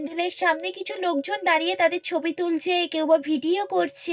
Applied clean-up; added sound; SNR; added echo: neural mask model DeepFilterNet 3.